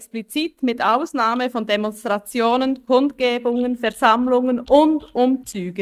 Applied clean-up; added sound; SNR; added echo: neural mask model DeepFilterNet 3.